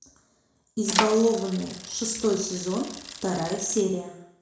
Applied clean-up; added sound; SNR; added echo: none; Bicycle; 6 dB; reverberation time 0.6 s.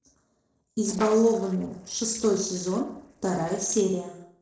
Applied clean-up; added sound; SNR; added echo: neural separator model SepFormer DNS4.